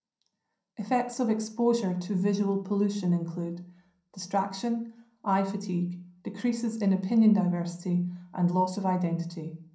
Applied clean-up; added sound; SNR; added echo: none; none; none; reverberation time 0.5 s.